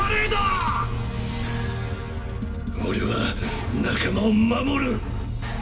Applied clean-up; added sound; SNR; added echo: none; none; none; reverberation time 1.7 s.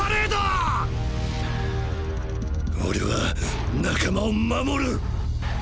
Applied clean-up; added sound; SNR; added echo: none; none; none; none.